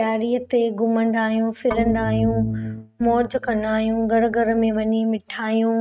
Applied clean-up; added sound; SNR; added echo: neural mask model RNNoise.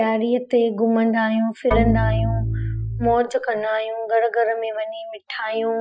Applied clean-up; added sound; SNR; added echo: classical method Wiener filter.